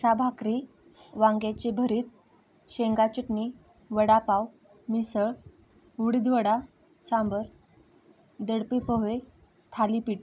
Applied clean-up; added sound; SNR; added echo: none; none; none; none.